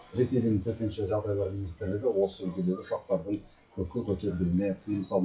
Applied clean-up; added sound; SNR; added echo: classical method WPE with log-MMSE.